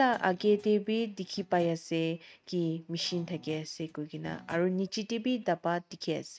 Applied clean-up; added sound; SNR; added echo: neural mask model RNNoise.